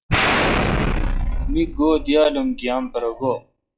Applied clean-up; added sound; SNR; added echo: classical method log-MMSE.